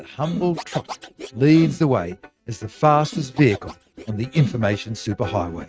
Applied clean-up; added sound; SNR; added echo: neural mask model RNNoise.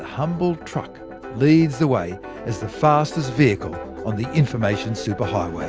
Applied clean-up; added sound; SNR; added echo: none; none; none; none.